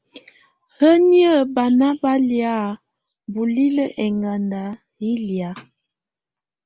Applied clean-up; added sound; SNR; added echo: none; none; none; none.